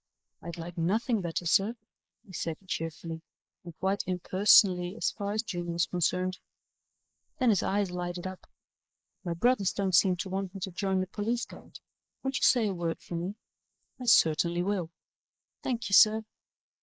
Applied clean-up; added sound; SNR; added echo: neural mask model Resemble Enhance denoiser.